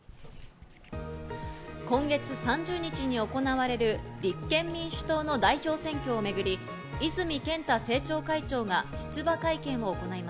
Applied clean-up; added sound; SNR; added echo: none; Bowed string instrument + Writing; 17 dB; none.